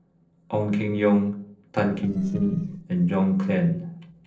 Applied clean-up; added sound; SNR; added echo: neural separator model SepFormer DNS4.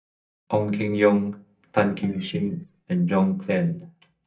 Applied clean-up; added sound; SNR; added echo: neural mask model DeepFilterNet 3.